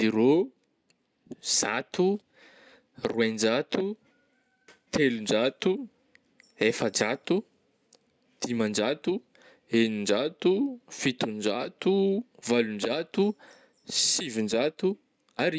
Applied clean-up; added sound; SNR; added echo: none; none; none; none.